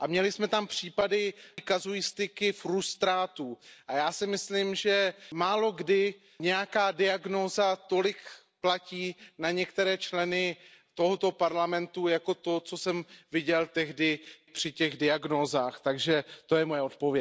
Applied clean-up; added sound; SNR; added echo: none; none; none; none.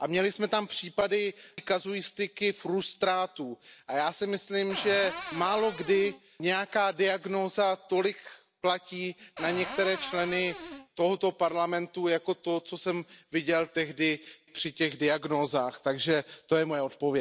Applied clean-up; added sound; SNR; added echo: none; Cupboard open or close; 9 dB; none.